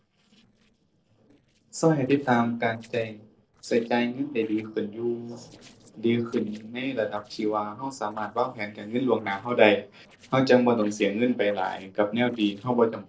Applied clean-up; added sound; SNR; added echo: neural separator model SepFormer DNS4.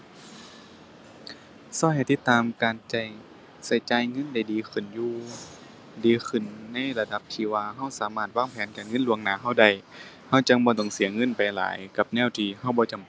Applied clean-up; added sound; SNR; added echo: none; none; none; none.